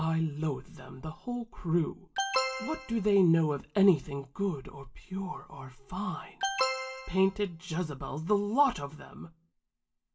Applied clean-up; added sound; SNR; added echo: none; Alarm; 4 dB; reverberation time 0.2 s.